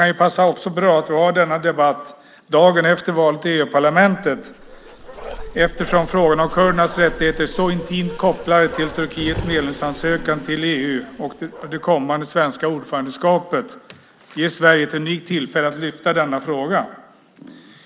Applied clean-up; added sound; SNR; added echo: none; Bark; 17 dB; none.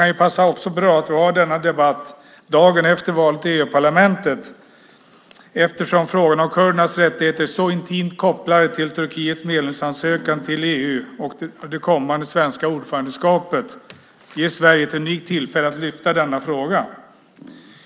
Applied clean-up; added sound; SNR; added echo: none; none; none; none.